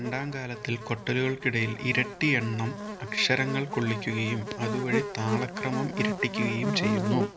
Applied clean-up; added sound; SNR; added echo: none; Buzz; 4 dB; none.